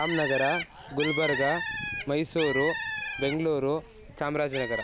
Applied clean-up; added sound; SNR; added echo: none; Bird; 5 dB; none.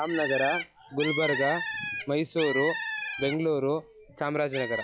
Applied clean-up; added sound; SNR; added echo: classical method log-MMSE.